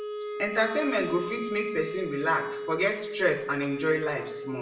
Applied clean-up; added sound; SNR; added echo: none; Wind instrument, woodwind instrument; 6 dB; reverberation time 0.8 s.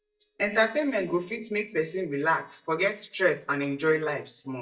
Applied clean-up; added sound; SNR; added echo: neural mask model DeepFilterNet 3.